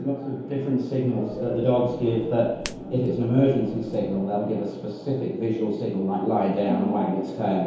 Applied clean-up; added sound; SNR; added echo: none; Hands; 20 dB; reverberation time 0.8 s.